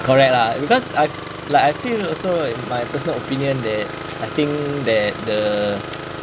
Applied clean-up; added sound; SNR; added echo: none; Engine starting; 10 dB; none.